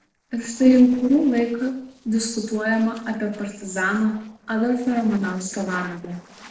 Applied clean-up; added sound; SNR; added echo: neural separator model SepFormer DNS4.